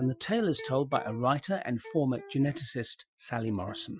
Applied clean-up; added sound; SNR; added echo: classical method Wiener filter.